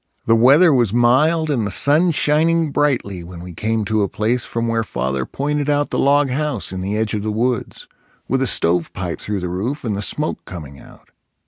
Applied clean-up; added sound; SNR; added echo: none; none; none; none.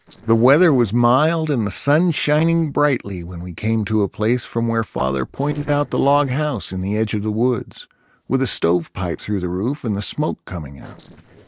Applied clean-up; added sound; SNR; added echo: neural separator model SepFormer DNS4.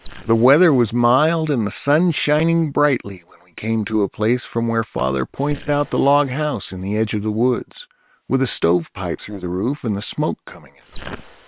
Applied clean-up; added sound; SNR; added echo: neural separator model SepFormer WHAM!.